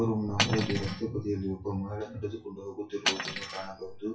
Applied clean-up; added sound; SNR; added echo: classical method WPE with log-MMSE.